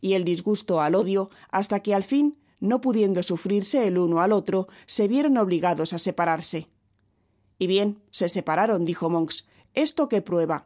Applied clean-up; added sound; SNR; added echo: none; none; none; none.